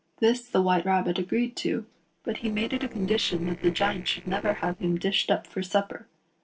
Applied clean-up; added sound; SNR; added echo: neural separator model SepFormer DNS4.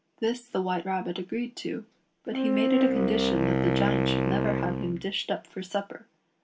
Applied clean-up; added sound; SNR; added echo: none; Wind instrument, woodwind instrument; -4 dB; reverberation time 0.2 s.